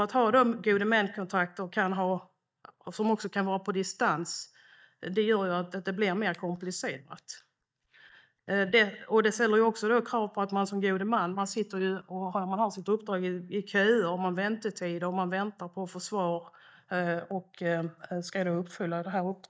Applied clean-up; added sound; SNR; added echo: neural mask model DeepFilterNet 3.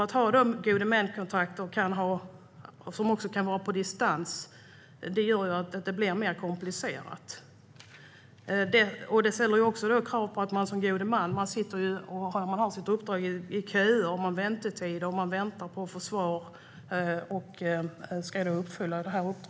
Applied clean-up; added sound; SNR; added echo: none; none; none; none.